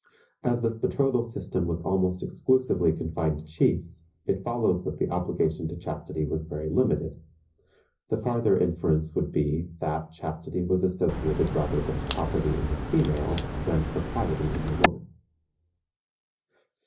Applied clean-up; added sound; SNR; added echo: none; Crack; 1 dB; reverberation time 0.5 s.